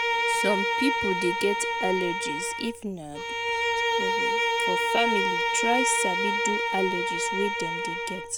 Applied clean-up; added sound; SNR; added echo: none; Bowed string instrument; -4 dB; none.